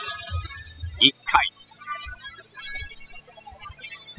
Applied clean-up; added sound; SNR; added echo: classical method spectral subtraction.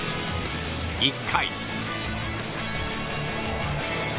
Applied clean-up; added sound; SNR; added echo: none; Bathtub (filling or washing); 15 dB; none.